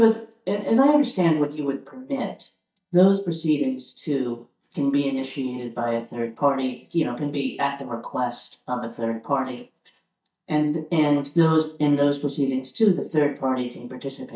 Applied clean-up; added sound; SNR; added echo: neural mask model DeepFilterNet 3.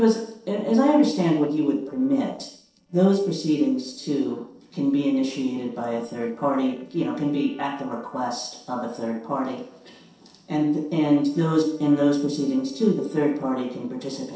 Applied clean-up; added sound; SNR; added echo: neural separator model SepFormer DNS4.